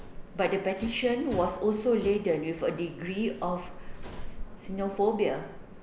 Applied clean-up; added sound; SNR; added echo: none; Subway, metro, underground; 11 dB; none.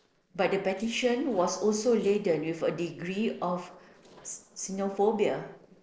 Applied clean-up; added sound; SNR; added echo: neural separator model SepFormer DNS4.